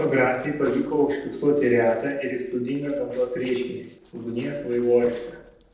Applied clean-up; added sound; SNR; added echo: neural separator model SepFormer DNS4.